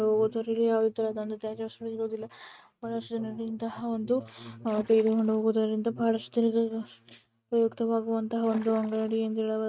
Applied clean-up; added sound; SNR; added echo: neural mask model RNNoise.